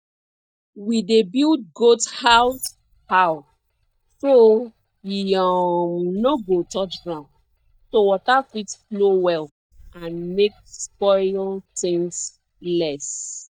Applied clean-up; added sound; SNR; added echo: neural mask model DeepFilterNet 3.